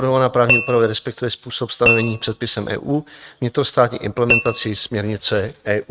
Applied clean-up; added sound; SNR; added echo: neural mask model RNNoise.